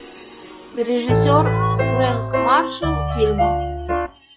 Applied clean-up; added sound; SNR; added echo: classical method log-MMSE.